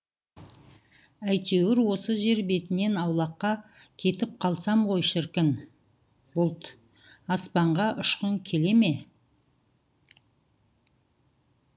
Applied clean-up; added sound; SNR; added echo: none; none; none; none.